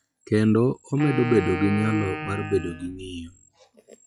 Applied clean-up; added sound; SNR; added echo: classical method log-MMSE.